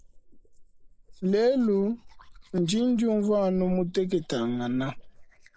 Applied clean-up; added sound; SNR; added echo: neural mask model Resemble Enhance denoiser.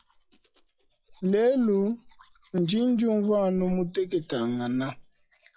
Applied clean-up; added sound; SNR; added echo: classical method log-MMSE.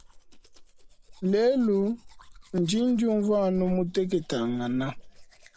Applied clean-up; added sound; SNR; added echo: none; Domestic sounds, home sounds; 18 dB; none.